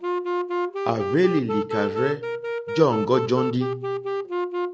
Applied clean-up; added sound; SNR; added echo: none; Wind instrument, woodwind instrument; 2 dB; none.